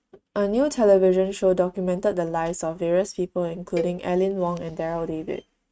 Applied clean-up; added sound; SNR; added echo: neural mask model RNNoise.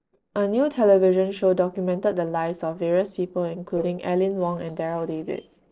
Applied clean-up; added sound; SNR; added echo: neural separator model SepFormer DNS4.